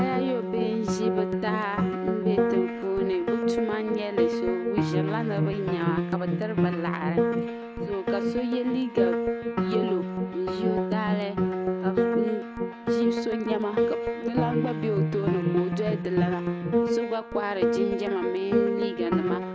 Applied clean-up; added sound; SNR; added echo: none; Piano; -3 dB; none.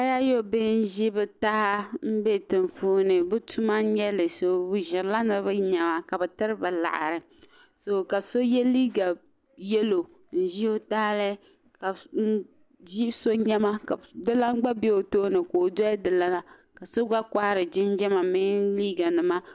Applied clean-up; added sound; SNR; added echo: none; none; none; none.